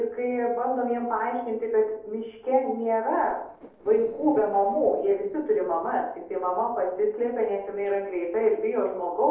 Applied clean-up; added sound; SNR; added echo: neural separator model SepFormer DNS4.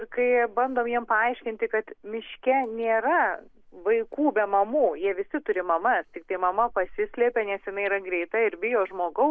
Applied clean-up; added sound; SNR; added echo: none; none; none; none.